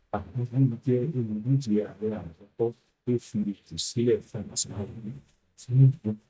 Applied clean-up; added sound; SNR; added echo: neural mask model DeepFilterNet 3.